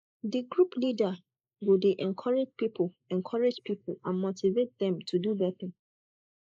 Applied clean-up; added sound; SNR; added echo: neural mask model Resemble Enhance denoiser.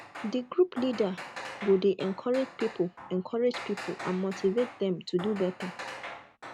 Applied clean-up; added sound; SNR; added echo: none; Hammer; 13 dB; none.